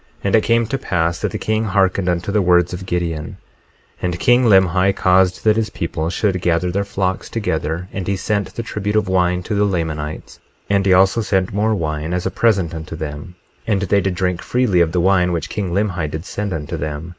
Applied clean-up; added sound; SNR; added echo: none; none; none; none.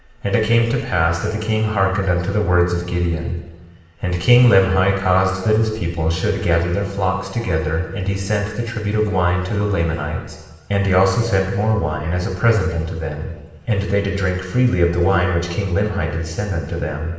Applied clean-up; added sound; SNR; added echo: none; none; none; reverberation time 1.2 s.